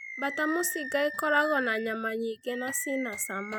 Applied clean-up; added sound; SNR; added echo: classical method spectral subtraction.